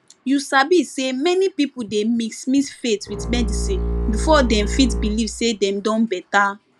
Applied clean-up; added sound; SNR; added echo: none; Bowed string instrument; 4 dB; none.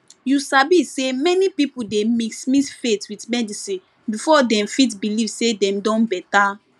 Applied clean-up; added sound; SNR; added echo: none; none; none; none.